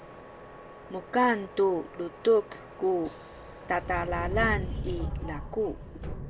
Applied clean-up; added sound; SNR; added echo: none; Subway, metro, underground; 7 dB; none.